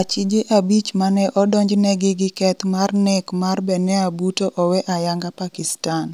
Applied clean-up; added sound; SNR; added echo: none; none; none; none.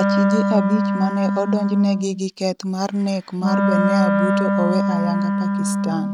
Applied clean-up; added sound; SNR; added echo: neural mask model RNNoise.